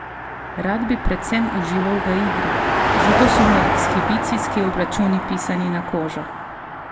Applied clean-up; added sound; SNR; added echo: none; Car passing by; -1 dB; reverberation time 0.7 s.